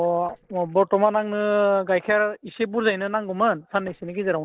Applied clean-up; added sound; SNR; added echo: neural separator model SepFormer DNS4.